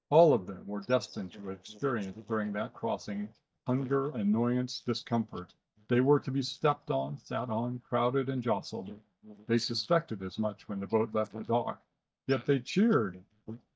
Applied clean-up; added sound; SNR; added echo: neural mask model DeepFilterNet 3.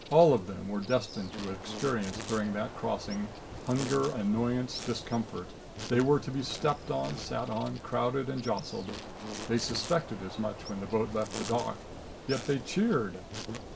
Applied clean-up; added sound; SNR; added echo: none; Insect; 11 dB; reverberation time 0.2 s.